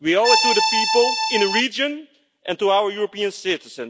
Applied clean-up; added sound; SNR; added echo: none; Accordion; -2 dB; none.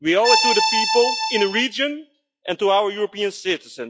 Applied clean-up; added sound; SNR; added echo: classical method log-MMSE.